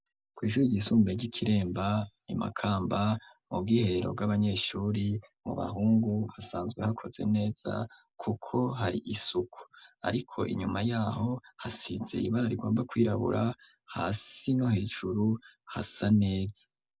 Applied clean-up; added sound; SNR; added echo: none; none; none; none.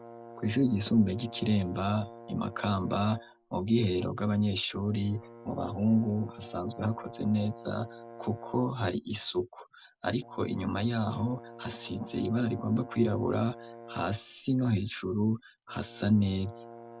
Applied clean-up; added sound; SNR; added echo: none; Brass instrument; 18 dB; none.